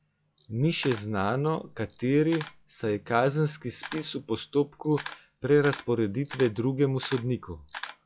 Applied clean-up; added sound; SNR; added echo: classical method log-MMSE.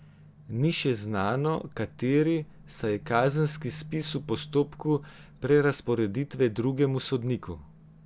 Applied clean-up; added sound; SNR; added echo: none; none; none; none.